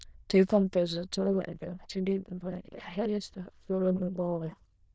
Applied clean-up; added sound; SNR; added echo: neural diffusion model UNIVERSE++.